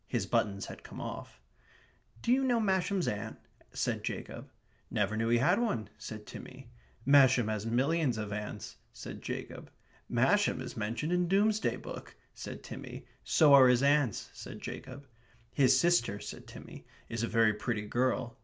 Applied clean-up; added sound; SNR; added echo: none; none; none; none.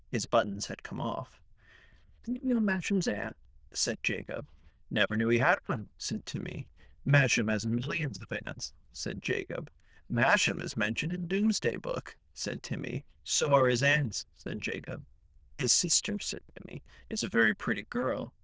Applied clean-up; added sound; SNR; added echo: neural diffusion model UNIVERSE++.